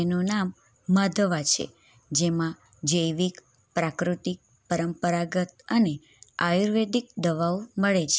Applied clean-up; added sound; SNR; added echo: none; none; none; none.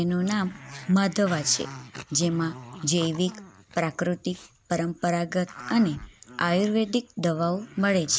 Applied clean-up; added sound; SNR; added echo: none; Growling; 18 dB; none.